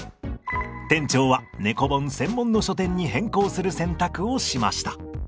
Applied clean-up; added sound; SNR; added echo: none; none; none; none.